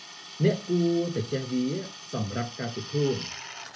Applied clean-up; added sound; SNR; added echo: none; Drill; 13 dB; reverberation time 0.3 s.